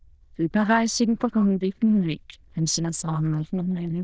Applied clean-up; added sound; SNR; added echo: neural diffusion model UNIVERSE++.